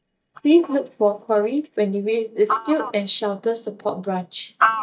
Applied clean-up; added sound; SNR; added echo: neural mask model DeepFilterNet 3.